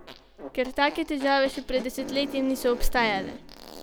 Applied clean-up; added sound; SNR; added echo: none; Fart; 14 dB; none.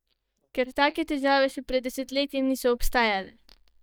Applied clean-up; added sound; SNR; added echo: neural mask model DeepFilterNet 3.